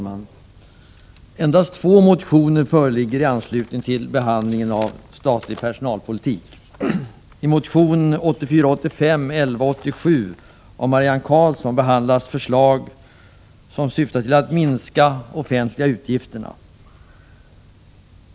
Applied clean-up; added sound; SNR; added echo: none; none; none; none.